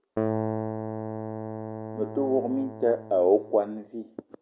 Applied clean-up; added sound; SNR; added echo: none; Keyboard (musical); 5 dB; none.